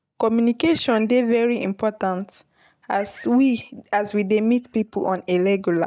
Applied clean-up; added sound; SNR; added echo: neural mask model DeepFilterNet 3.